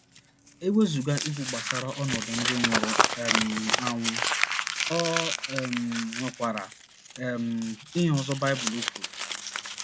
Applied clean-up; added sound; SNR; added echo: none; Crumpling, crinkling; 1 dB; none.